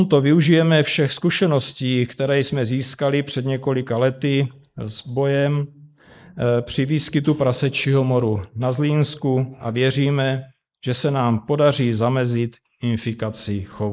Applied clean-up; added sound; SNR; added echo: neural mask model Resemble Enhance denoiser.